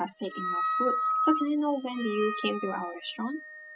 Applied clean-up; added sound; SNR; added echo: classical method spectral subtraction.